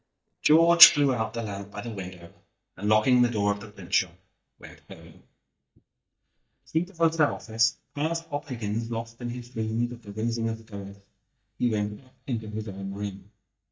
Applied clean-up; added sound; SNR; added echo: neural mask model DeepFilterNet 3.